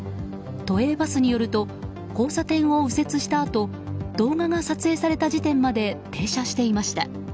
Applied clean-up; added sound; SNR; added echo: none; none; none; none.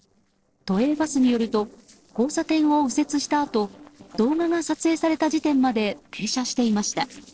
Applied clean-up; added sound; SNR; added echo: neural separator model SepFormer DNS4.